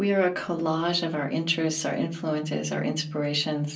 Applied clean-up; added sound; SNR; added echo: none; none; none; reverberation time 0.3 s.